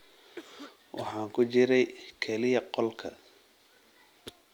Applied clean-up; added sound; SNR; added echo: none; Cough; 18 dB; none.